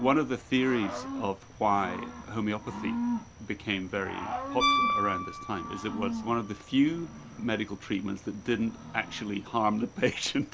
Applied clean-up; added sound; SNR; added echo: none; Piano + Cricket / Growling; 5 dB; none.